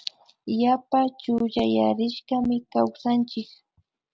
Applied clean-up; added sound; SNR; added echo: none; none; none; none.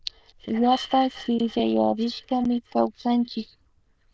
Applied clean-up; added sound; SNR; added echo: neural diffusion model UNIVERSE++.